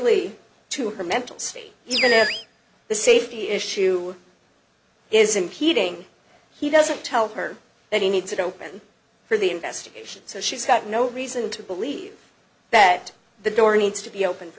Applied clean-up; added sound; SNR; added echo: none; Animal; 4 dB; none.